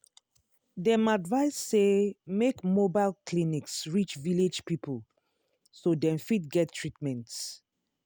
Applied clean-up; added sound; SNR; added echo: none; none; none; none.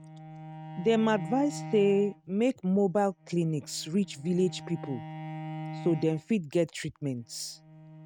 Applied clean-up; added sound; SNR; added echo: neural mask model RNNoise.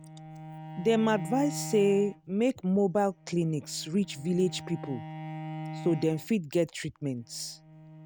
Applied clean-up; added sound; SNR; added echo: none; Bowed string instrument; 13 dB; none.